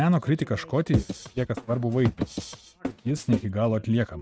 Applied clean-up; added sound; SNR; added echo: neural mask model RNNoise.